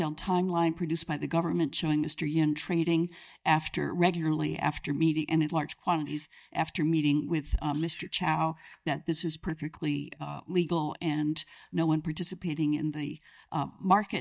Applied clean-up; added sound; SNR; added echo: neural mask model DeepFilterNet 3.